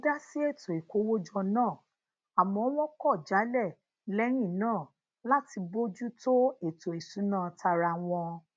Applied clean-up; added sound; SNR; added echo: none; none; none; none.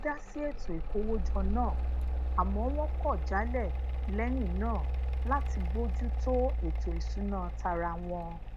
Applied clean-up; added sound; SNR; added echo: none; Mechanical fan; -4 dB; none.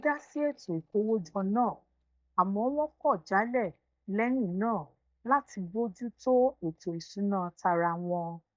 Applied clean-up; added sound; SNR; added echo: neural mask model DeepFilterNet 3.